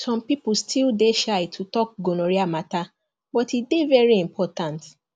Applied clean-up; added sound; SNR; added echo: none; none; none; none.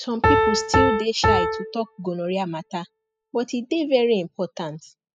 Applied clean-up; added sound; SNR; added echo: classical method spectral subtraction.